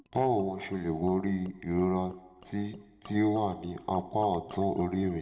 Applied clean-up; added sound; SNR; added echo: neural separator model SepFormer DNS4.